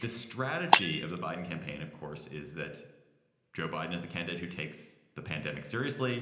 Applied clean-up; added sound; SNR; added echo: none; Shatter; -4 dB; reverberation time 0.9 s.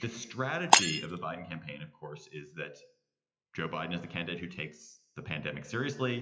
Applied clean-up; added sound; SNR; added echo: classical method WPE with log-MMSE.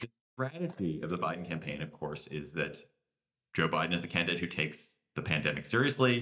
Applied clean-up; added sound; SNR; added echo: neural mask model DeepFilterNet 3.